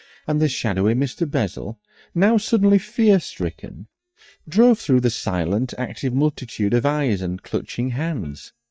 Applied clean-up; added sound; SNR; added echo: neural mask model DeepFilterNet 3.